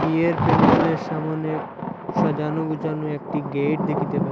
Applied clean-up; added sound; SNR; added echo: none; Thunder; -1 dB; none.